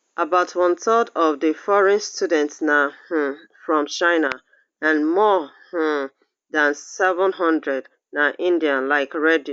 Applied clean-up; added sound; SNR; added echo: none; none; none; none.